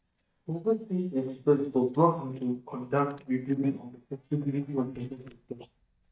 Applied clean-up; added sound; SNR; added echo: neural mask model DeepFilterNet 3.